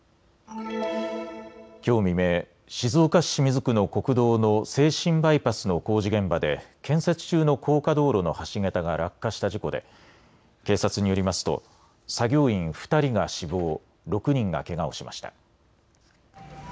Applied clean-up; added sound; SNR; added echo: none; none; none; none.